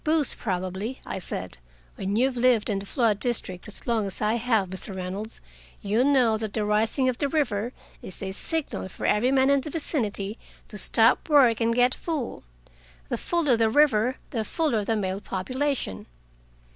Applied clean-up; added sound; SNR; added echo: none; none; none; none.